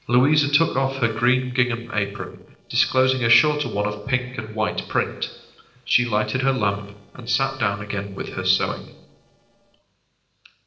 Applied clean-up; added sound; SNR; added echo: neural separator model SepFormer DNS4.